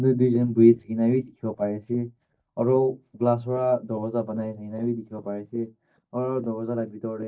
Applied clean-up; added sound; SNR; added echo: neural mask model DeepFilterNet 3.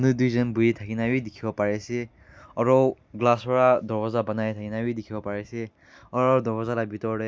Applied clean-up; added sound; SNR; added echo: none; none; none; none.